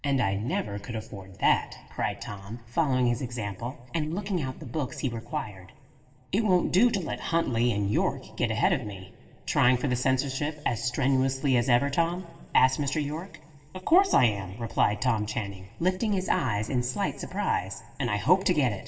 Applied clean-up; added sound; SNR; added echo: none; none; none; reverberation time 2.4 s.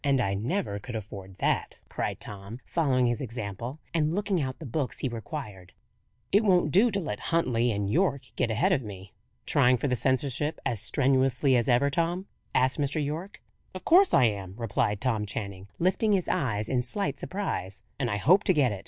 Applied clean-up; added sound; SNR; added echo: none; none; none; none.